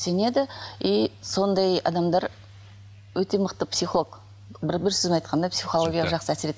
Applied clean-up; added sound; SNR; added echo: none; none; none; none.